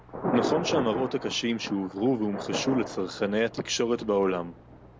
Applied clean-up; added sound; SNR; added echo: none; Thunder; 7 dB; none.